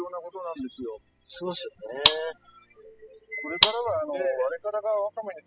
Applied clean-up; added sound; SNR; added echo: classical method spectral subtraction.